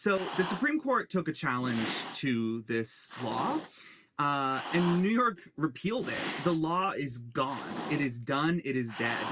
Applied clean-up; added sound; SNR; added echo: none; Cat; 11 dB; none.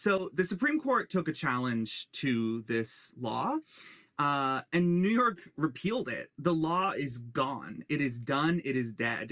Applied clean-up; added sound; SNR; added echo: none; none; none; none.